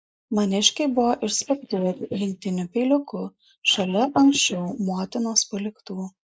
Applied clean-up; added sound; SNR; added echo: neural mask model Resemble Enhance denoiser.